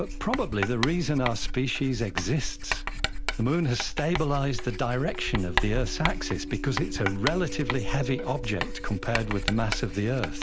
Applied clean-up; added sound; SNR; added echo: none; Writing; 3 dB; none.